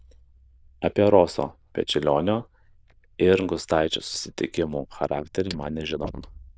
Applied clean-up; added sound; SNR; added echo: neural diffusion model UNIVERSE++.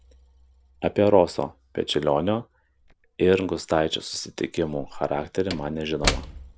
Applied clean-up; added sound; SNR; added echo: none; Slam / Wood; 11 dB; none.